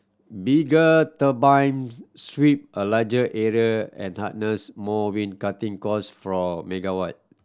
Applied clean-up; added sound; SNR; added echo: none; none; none; none.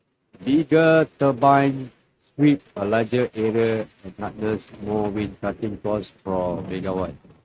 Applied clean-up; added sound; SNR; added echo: neural mask model RNNoise.